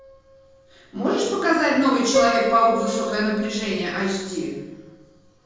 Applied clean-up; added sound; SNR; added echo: none; Piano; 8 dB; reverberation time 1.3 s.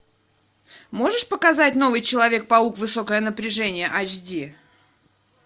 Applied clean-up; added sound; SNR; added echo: none; none; none; none.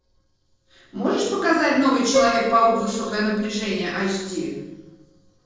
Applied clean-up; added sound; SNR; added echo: neural separator model SepFormer DNS4.